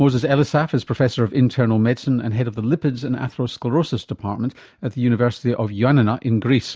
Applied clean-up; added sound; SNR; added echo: none; none; none; none.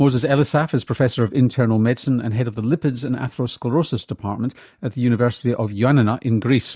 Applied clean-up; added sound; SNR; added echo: neural mask model DeepFilterNet 3.